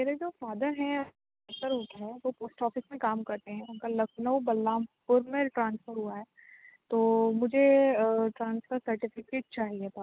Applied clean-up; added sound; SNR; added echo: none; none; none; none.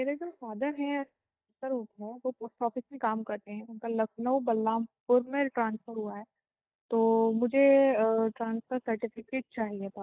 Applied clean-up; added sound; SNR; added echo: neural mask model DeepFilterNet 3.